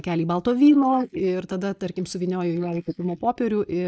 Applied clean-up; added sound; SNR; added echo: neural mask model Resemble Enhance denoiser.